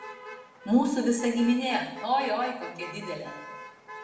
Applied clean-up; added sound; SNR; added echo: none; Motor vehicle (road); 15 dB; reverberation time 0.9 s.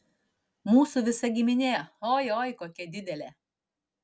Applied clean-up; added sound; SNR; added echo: none; none; none; none.